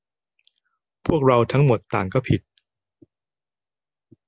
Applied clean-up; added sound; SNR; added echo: none; none; none; none.